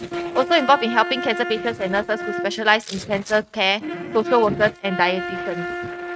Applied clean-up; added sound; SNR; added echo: neural mask model RNNoise.